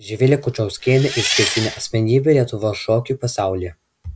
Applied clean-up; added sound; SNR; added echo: none; Engine; 4 dB; none.